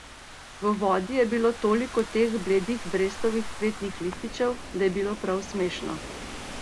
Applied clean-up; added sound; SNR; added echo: none; Rain / Thunderstorm; 11 dB; none.